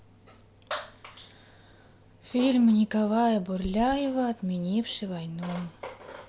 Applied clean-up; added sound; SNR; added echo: none; Run; 12 dB; none.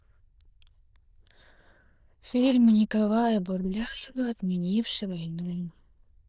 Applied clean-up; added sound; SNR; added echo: neural diffusion model UNIVERSE++.